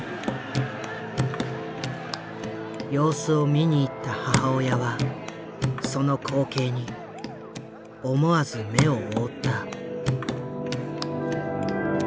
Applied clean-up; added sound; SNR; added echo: none; Hands / Wood; 5 dB; none.